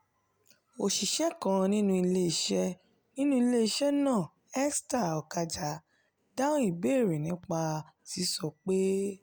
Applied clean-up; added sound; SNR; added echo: none; none; none; none.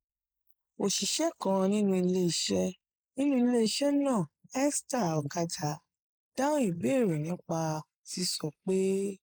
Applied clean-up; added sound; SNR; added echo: neural mask model Resemble Enhance denoiser.